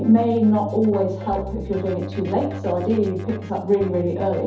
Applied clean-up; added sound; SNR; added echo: none; Keyboard (musical); 11 dB; reverberation time 0.5 s.